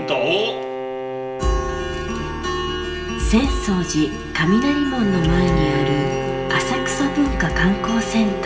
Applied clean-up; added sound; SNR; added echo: none; Bowed string instrument; 7 dB; reverberation time 0.5 s.